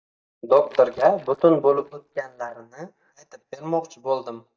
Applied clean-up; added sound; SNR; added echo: neural mask model DeepFilterNet 3.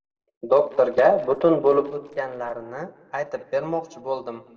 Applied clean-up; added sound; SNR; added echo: neural separator model SepFormer DNS4.